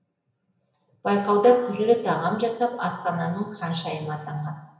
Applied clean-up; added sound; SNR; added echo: none; Snare drum; 20 dB; reverberation time 0.9 s.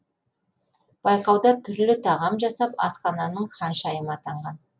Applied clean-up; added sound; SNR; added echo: none; none; none; none.